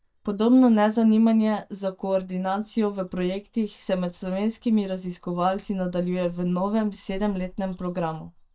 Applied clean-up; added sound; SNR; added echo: neural mask model DeepFilterNet 3.